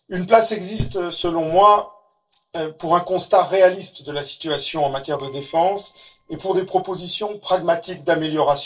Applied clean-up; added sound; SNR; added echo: neural separator model SepFormer DNS4.